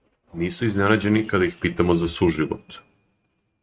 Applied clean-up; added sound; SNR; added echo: neural mask model RNNoise.